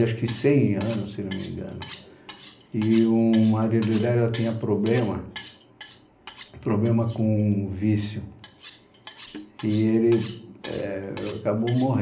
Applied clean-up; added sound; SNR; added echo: none; Cutlery, silverware; 18 dB; reverberation time 0.5 s.